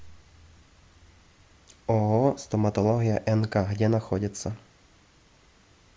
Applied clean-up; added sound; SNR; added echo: none; none; none; none.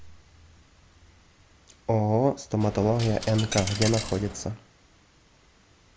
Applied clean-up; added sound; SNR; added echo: none; Coin (dropping); 7 dB; none.